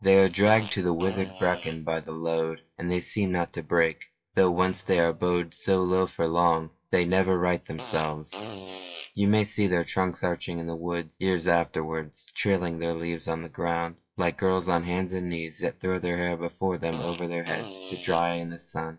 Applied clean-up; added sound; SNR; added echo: classical method WPE with log-MMSE.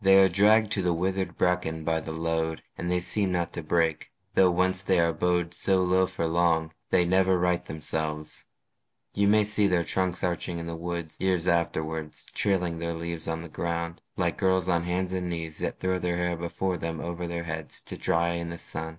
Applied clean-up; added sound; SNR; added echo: none; none; none; none.